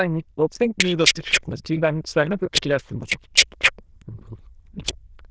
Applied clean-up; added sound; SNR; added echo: neural diffusion model UNIVERSE++.